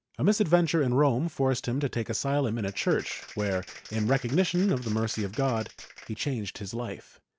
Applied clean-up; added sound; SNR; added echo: none; Applause; 18 dB; none.